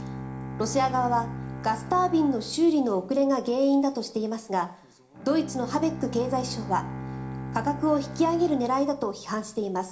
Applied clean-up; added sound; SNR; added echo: none; Bowed string instrument; 12 dB; reverberation time 0.4 s.